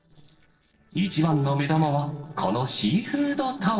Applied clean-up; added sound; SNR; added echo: neural separator model SepFormer DNS4.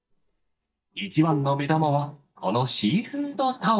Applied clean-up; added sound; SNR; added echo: neural mask model DeepFilterNet 3.